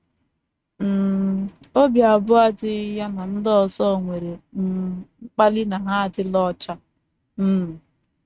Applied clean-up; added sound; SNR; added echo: neural mask model RNNoise.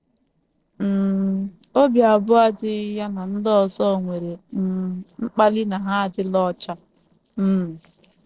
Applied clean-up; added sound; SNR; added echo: neural separator model SepFormer DNS4.